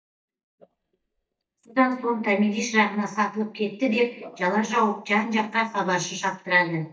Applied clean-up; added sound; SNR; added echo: neural mask model DeepFilterNet 3.